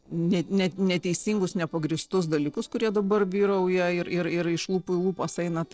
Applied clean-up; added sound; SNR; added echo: neural separator model SepFormer DNS4.